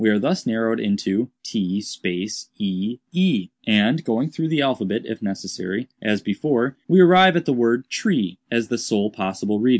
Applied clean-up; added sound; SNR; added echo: none; none; none; none.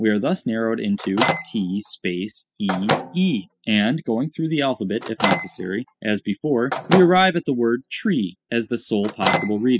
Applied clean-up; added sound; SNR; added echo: classical method spectral subtraction.